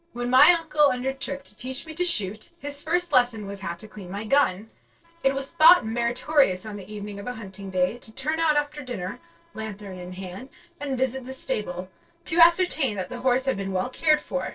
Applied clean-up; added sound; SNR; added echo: neural separator model SepFormer DNS4.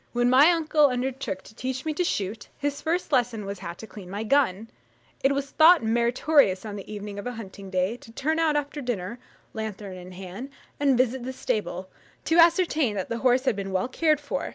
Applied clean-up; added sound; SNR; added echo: none; none; none; none.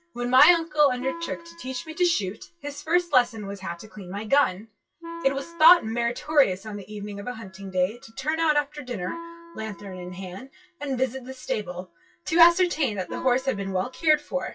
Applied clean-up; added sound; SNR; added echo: classical method WPE with log-MMSE.